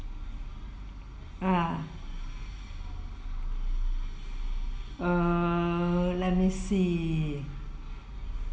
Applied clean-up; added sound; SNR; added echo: none; none; none; reverberation time 0.8 s.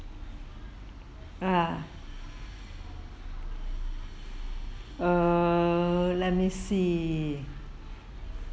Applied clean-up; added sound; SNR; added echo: none; none; none; none.